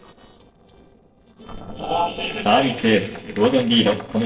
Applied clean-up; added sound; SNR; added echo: neural separator model SepFormer DNS4.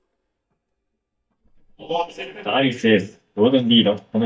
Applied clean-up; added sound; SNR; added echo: neural mask model DeepFilterNet 3.